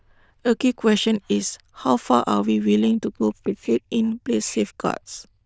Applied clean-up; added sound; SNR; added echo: neural diffusion model UNIVERSE++.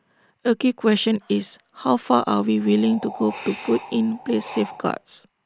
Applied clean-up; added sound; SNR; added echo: none; Wind; 15 dB; none.